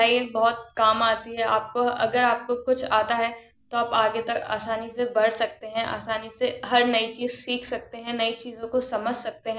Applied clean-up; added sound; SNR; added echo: none; none; none; none.